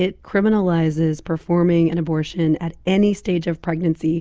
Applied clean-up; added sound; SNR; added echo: none; none; none; none.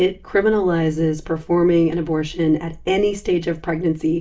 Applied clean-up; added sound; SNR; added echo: none; none; none; reverberation time 0.2 s.